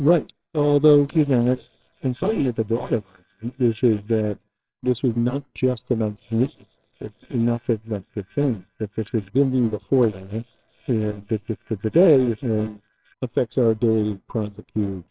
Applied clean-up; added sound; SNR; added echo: neural separator model SepFormer WHAMR!.